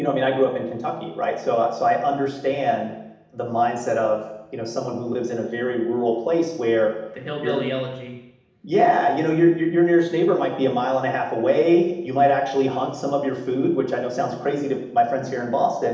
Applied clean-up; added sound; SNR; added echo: none; none; none; reverberation time 0.8 s.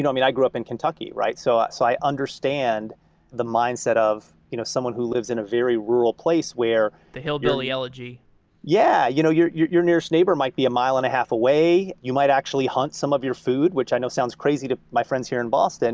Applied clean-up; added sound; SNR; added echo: none; none; none; none.